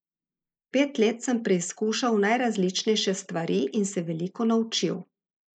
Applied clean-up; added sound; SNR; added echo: neural mask model Resemble Enhance denoiser.